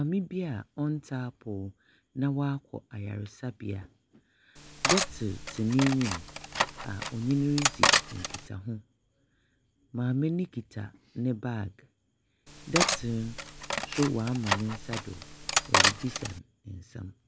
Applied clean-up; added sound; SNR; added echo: none; Cutlery, silverware; -3 dB; none.